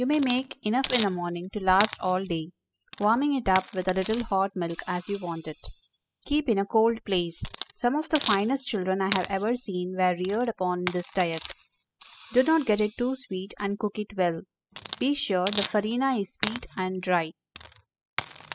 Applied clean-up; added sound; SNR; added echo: classical method spectral subtraction.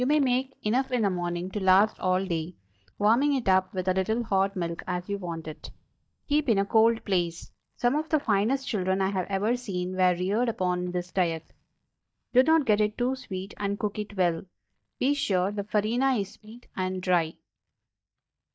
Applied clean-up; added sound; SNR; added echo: neural mask model DeepFilterNet 3.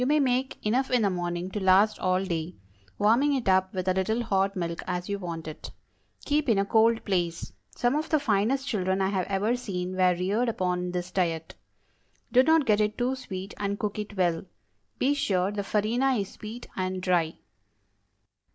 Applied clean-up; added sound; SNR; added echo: none; none; none; none.